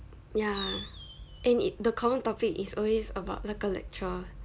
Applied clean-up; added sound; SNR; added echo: none; Fireworks; 11 dB; none.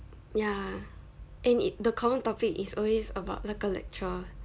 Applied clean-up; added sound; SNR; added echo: none; none; none; none.